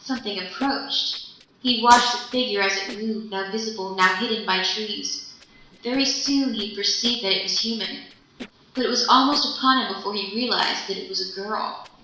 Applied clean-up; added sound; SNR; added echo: neural separator model SepFormer DNS4.